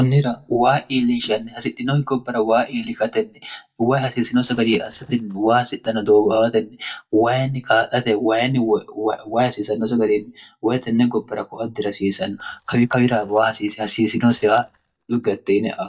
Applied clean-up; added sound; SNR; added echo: neural mask model DeepFilterNet 3.